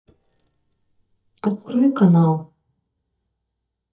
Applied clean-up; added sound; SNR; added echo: neural mask model DeepFilterNet 3.